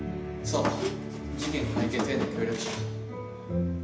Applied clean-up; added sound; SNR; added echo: none; Squeak; 4 dB; reverberation time 0.9 s.